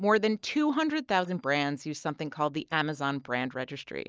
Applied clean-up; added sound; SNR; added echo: neural mask model DeepFilterNet 3.